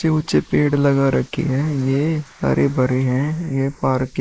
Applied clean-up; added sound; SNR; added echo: neural mask model Resemble Enhance denoiser.